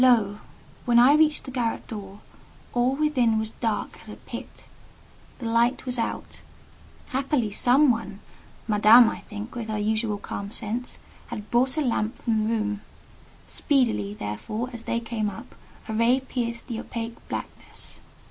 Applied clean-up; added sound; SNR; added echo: none; none; none; none.